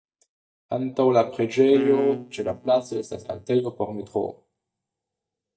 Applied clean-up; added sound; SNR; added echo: neural mask model DeepFilterNet 3.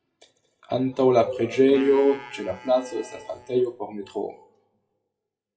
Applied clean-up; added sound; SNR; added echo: classical method WPE with log-MMSE.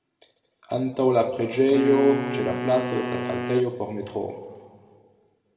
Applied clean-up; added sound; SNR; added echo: none; Wind instrument, woodwind instrument; 7 dB; reverberation time 1.8 s.